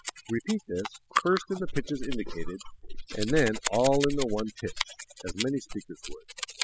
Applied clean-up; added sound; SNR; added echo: classical method spectral subtraction.